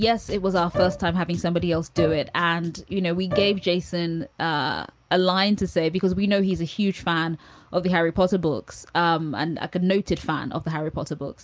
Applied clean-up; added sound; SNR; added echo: none; Bowed string instrument; 9 dB; none.